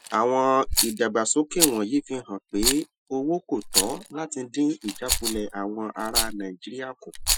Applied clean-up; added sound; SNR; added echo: classical method Wiener filter.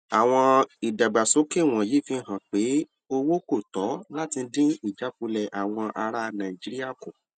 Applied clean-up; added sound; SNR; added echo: none; none; none; none.